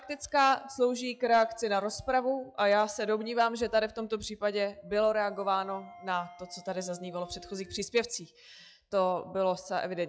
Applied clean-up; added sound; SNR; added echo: classical method log-MMSE.